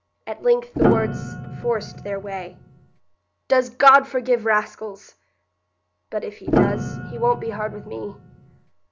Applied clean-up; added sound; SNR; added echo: none; Piano; 2 dB; none.